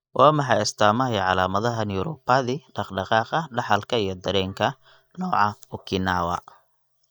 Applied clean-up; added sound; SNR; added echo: neural mask model DeepFilterNet 3.